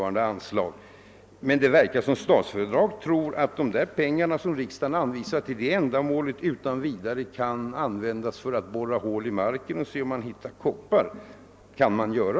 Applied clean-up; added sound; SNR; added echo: none; none; none; none.